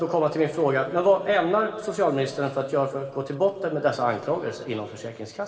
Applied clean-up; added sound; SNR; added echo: none; none; none; reverberation time 2.0 s.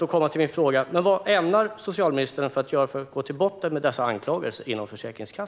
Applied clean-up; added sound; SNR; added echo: none; none; none; none.